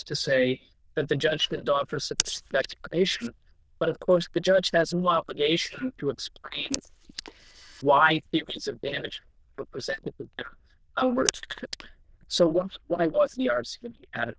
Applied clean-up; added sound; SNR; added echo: neural diffusion model UNIVERSE++.